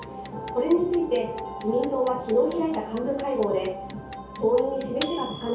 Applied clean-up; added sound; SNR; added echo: none; Clock; 17 dB; reverberation time 0.7 s.